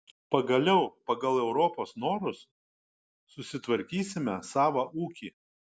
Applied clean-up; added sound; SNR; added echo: none; none; none; none.